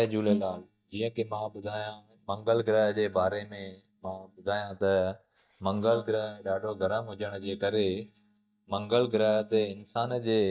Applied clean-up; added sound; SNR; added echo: neural mask model DeepFilterNet 3.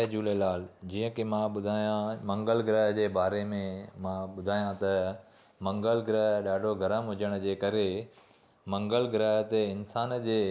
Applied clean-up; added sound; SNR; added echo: none; none; none; none.